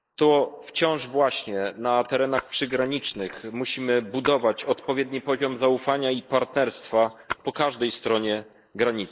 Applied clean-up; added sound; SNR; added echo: neural mask model Resemble Enhance denoiser.